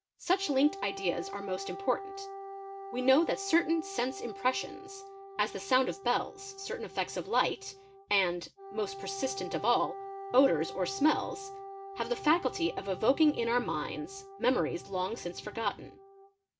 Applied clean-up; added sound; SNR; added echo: none; Wind instrument, woodwind instrument; 13 dB; none.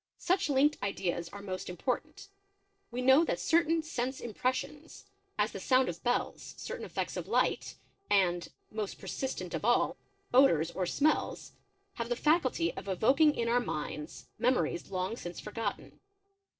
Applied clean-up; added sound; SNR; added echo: neural separator model SepFormer DNS4.